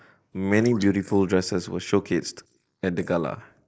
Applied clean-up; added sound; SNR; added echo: neural mask model Resemble Enhance denoiser.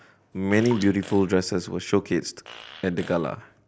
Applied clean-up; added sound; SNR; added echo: none; Fart + Drip; 20 dB; none.